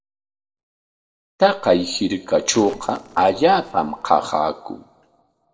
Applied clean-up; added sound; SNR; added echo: neural separator model SepFormer DNS4.